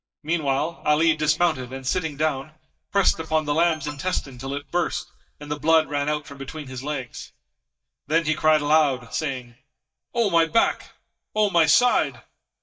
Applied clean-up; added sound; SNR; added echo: neural mask model DeepFilterNet 3.